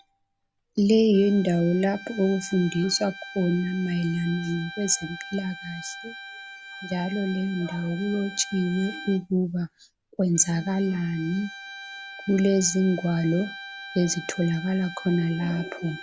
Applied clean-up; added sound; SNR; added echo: none; Bowed string instrument; 15 dB; none.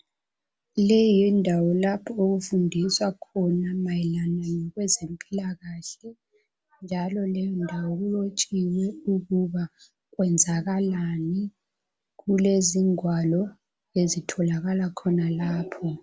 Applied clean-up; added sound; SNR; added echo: none; none; none; none.